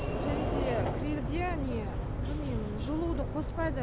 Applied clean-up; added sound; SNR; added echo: none; Sliding door; -3 dB; none.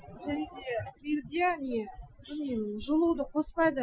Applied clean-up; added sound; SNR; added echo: classical method Wiener filter.